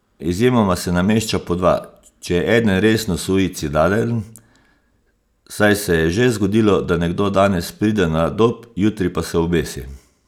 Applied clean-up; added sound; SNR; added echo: none; none; none; none.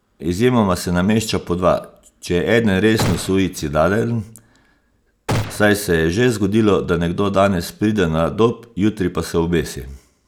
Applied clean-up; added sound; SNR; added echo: none; Gunshot, gunfire; 9 dB; none.